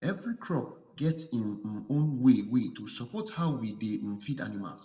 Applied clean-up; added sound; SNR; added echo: none; none; none; reverberation time 0.7 s.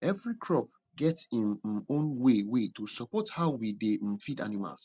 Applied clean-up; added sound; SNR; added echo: none; none; none; none.